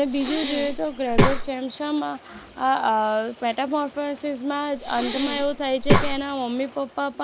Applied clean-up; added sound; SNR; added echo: none; Breathing; -2 dB; none.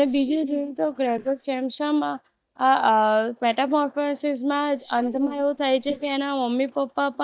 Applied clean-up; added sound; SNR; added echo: neural mask model DeepFilterNet 3.